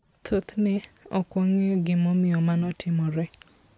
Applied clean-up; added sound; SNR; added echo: none; none; none; none.